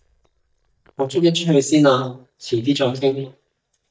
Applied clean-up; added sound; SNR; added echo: neural mask model DeepFilterNet 3.